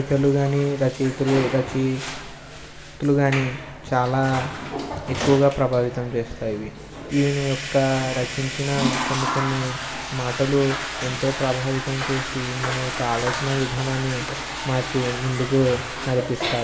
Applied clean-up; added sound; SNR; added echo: none; Toilet flush / Water; 7 dB; reverberation time 1.5 s.